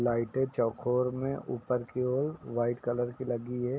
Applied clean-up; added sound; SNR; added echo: none; none; none; none.